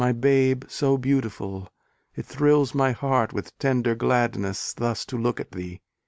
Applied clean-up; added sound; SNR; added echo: none; none; none; none.